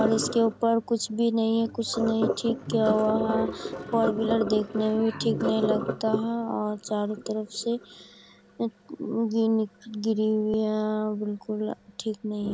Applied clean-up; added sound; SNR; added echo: none; Sink (filling or washing); 7 dB; none.